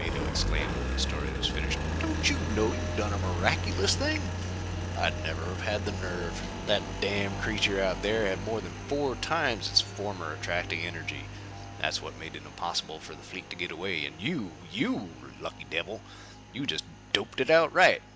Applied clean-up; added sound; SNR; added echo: none; Engine; 4 dB; none.